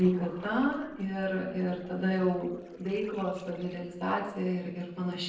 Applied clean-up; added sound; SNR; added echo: neural separator model SepFormer DNS4.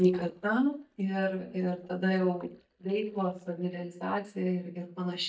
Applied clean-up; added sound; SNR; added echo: neural mask model DeepFilterNet 3.